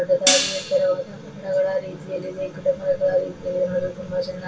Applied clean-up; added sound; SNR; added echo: none; Hi-hat; 2 dB; reverberation time 0.1 s.